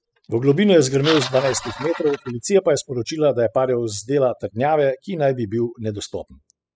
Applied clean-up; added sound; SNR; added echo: classical method spectral subtraction.